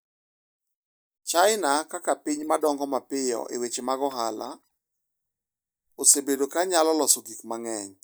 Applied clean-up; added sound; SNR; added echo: neural mask model DeepFilterNet 3.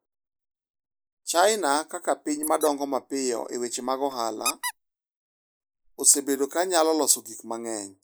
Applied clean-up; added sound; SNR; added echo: neural mask model Resemble Enhance denoiser.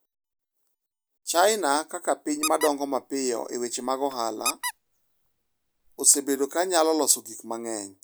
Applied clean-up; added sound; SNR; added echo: none; Squeak; 10 dB; none.